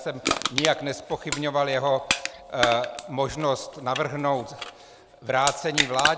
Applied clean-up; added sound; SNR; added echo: none; Crushing; 5 dB; none.